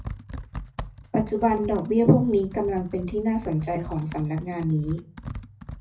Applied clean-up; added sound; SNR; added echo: none; Computer keyboard; 13 dB; reverberation time 0.4 s.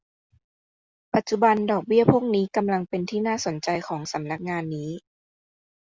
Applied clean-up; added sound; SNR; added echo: none; none; none; none.